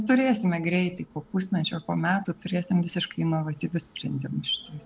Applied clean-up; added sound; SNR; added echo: none; none; none; none.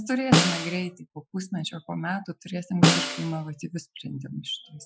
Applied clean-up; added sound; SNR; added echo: classical method Wiener filter.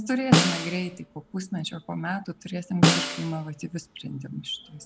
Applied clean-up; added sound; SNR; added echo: none; Snare drum; -5 dB; none.